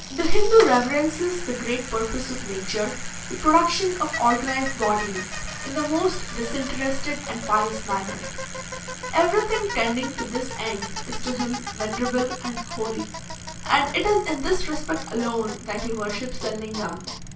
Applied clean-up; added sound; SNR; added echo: none; Bicycle; 10 dB; reverberation time 0.3 s.